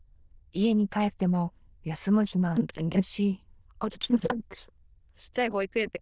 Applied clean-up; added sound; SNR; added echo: neural diffusion model UNIVERSE++.